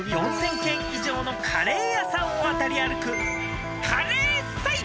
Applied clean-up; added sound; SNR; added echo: none; Electric guitar; 6 dB; none.